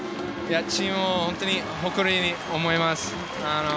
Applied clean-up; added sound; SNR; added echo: none; Sink (filling or washing) / Water tap, faucet; 9 dB; none.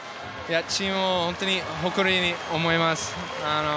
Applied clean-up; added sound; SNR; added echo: none; none; none; none.